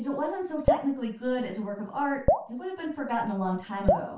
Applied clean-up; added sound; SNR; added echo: none; Drip; 0 dB; reverberation time 0.3 s.